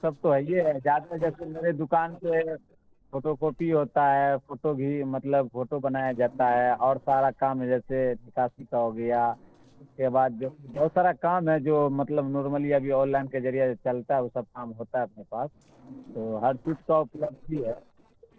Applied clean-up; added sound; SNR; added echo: neural separator model SepFormer DNS4.